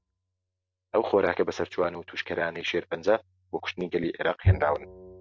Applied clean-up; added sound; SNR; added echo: neural mask model DeepFilterNet 3.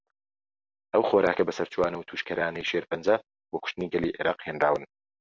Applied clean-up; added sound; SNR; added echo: none; none; none; none.